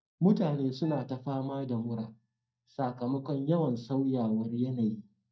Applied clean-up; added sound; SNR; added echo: neural mask model DeepFilterNet 3.